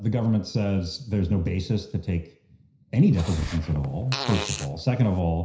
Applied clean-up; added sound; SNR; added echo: none; Fart; 10 dB; reverberation time 0.5 s.